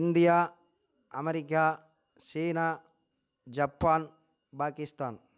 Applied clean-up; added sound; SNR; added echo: none; none; none; none.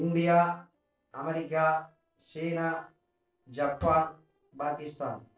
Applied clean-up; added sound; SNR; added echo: neural separator model SepFormer DNS4.